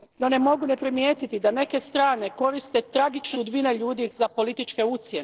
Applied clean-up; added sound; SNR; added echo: neural separator model SepFormer DNS4.